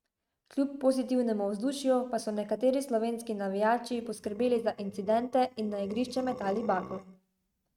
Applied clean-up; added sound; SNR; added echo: neural mask model RNNoise.